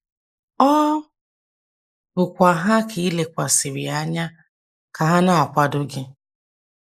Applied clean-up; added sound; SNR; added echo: neural mask model Resemble Enhance denoiser.